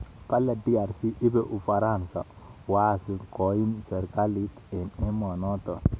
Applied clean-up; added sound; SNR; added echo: none; none; none; none.